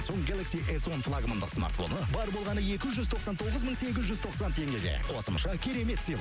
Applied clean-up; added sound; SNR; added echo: none; none; none; none.